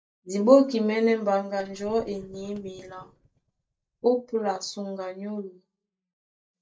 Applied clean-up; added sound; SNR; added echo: neural mask model DeepFilterNet 3.